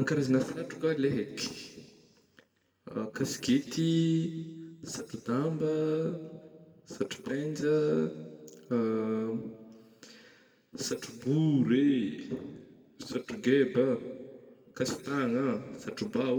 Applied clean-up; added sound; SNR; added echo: none; none; none; reverberation time 1.4 s.